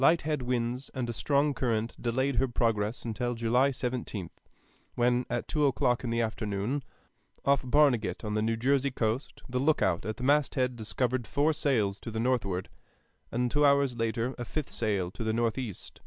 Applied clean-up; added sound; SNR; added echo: none; none; none; none.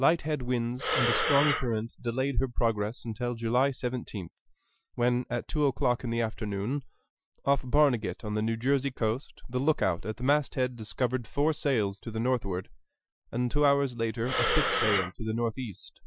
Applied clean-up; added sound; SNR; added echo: classical method Wiener filter.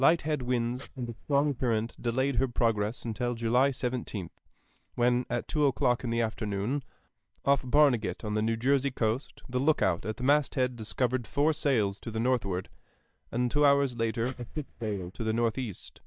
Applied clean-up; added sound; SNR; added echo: neural mask model DeepFilterNet 3.